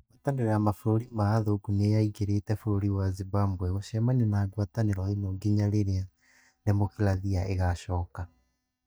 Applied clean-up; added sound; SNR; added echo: neural mask model DeepFilterNet 3.